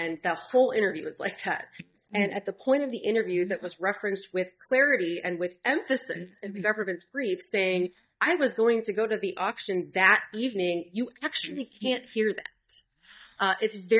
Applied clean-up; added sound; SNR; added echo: neural mask model DeepFilterNet 3.